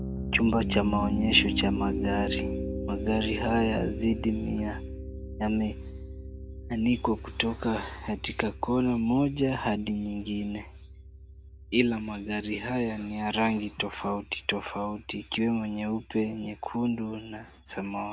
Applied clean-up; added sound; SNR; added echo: none; Piano; 7 dB; none.